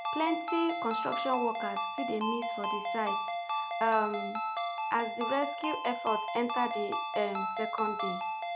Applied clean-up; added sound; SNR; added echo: none; Ringtone; 1 dB; none.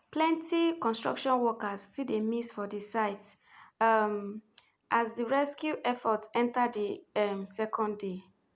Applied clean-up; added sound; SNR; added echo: none; none; none; none.